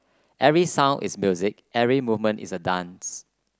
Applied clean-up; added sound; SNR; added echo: none; none; none; none.